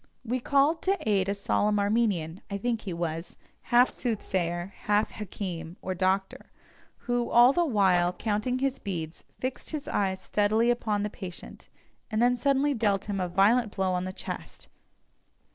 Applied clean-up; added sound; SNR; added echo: neural separator model SepFormer DNS4.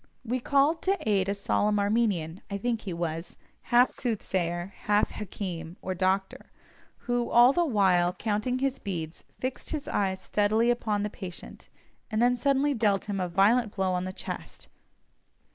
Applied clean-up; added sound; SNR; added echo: neural mask model Resemble Enhance denoiser.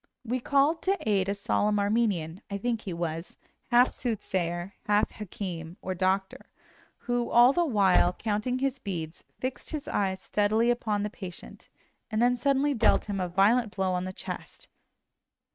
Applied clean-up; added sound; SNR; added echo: neural mask model RNNoise.